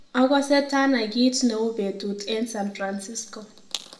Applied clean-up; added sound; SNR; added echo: none; none; none; reverberation time 0.8 s.